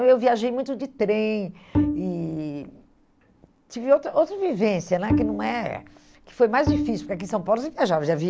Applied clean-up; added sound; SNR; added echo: none; Bowed string instrument; 4 dB; none.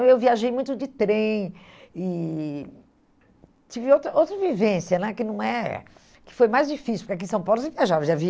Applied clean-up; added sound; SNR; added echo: none; none; none; none.